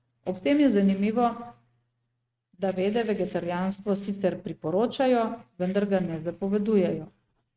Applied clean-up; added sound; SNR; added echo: neural mask model RNNoise.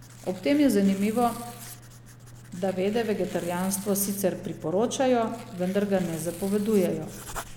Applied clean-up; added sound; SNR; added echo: none; Writing + Tearing; 16 dB; none.